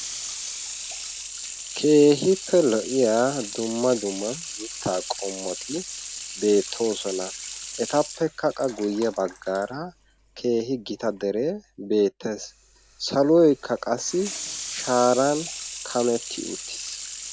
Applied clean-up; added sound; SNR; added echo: none; Sink (filling or washing) / Water tap, faucet; 11 dB; none.